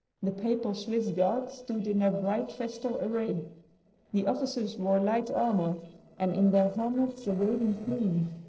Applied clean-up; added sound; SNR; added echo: neural separator model SepFormer DNS4.